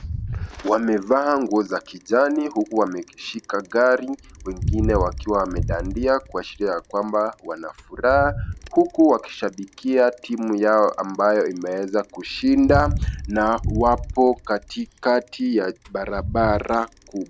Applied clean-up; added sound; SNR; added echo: none; Bicycle; 10 dB; none.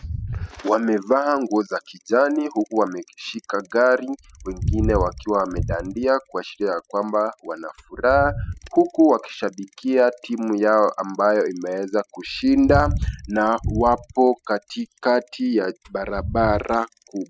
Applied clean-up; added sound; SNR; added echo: classical method spectral subtraction.